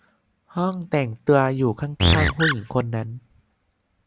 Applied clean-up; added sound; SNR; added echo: none; Animal; -4 dB; none.